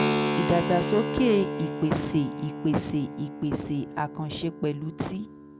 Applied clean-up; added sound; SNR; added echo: none; Keyboard (musical); 4 dB; none.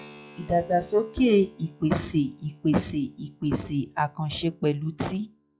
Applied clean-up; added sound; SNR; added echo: classical method log-MMSE.